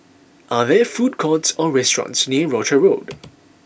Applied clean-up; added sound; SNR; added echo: none; none; none; none.